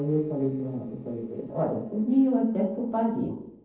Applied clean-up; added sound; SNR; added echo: neural separator model SepFormer DNS4.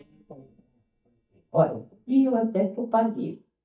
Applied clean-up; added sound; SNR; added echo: neural mask model DeepFilterNet 3.